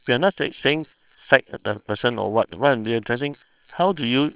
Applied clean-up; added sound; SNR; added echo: neural separator model SepFormer WHAMR!.